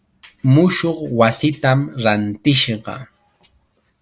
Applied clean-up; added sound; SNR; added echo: none; none; none; none.